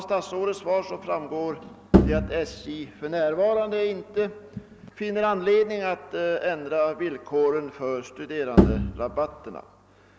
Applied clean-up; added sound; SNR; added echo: none; Bowed string instrument; -4 dB; none.